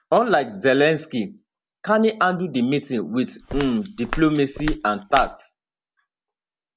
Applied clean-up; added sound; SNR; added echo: none; Walk, footsteps; 9 dB; none.